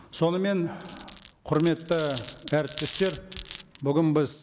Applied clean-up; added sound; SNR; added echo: none; Glass; 6 dB; none.